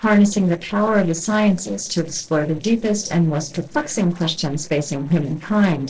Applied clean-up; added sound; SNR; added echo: neural separator model SepFormer DNS4.